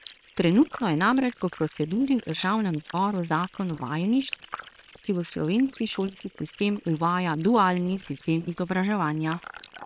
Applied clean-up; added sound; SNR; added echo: neural separator model SepFormer WHAM!.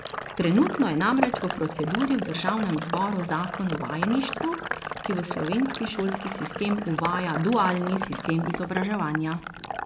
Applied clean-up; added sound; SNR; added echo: none; Sink (filling or washing); 6 dB; none.